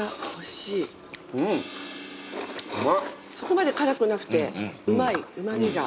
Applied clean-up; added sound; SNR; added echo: none; Crash cymbal; 17 dB; none.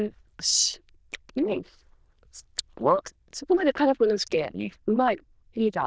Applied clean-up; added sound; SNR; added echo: neural diffusion model UNIVERSE++.